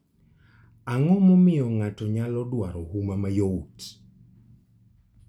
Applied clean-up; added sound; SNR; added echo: none; none; none; none.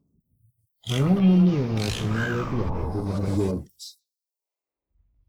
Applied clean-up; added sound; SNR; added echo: neural mask model Resemble Enhance denoiser.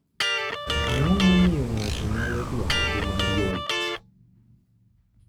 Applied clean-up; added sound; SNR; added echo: none; Bird + Electric guitar; 0 dB; none.